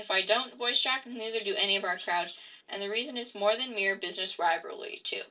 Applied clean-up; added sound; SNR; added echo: neural separator model SepFormer DNS4.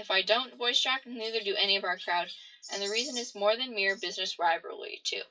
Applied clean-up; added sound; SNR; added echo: classical method WPE with log-MMSE.